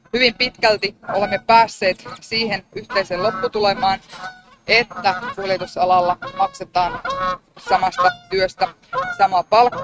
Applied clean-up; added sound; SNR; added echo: neural mask model RNNoise.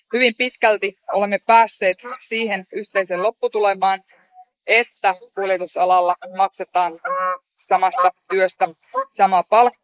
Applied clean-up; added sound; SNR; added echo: neural mask model Resemble Enhance denoiser.